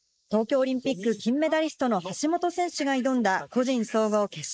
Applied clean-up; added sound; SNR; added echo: neural mask model Resemble Enhance denoiser.